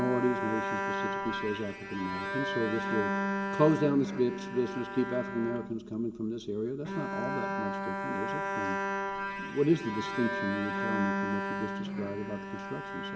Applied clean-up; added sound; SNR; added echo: none; Bowed string instrument; 2 dB; reverberation time 2.1 s.